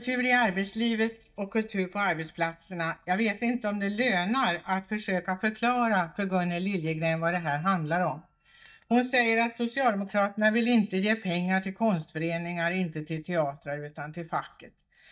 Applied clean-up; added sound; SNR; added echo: neural mask model DeepFilterNet 3.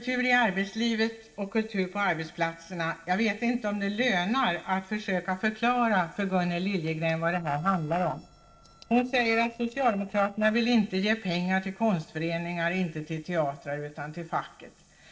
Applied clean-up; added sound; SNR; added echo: neural separator model SepFormer DNS4.